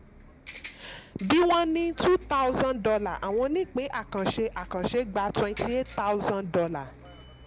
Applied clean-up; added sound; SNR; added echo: none; Bus; 18 dB; none.